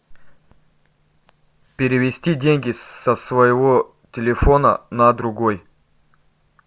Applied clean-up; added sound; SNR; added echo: none; none; none; none.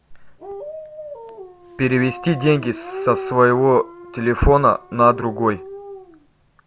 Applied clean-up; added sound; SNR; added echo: none; Dog; 14 dB; none.